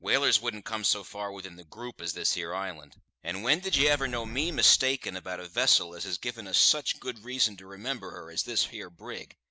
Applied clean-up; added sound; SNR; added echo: none; Sliding door; 10 dB; none.